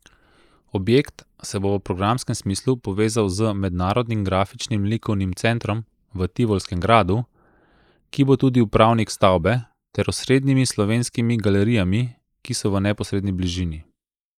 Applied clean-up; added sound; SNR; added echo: neural mask model Resemble Enhance denoiser.